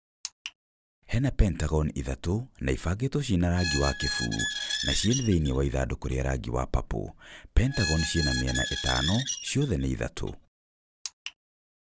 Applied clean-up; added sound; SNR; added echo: none; Squeak; 5 dB; none.